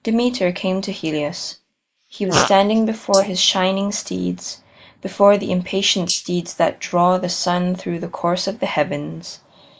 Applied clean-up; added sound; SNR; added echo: neural mask model Resemble Enhance denoiser.